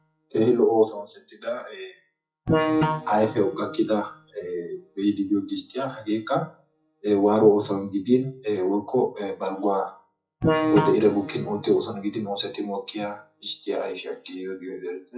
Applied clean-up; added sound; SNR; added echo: classical method WPE with log-MMSE.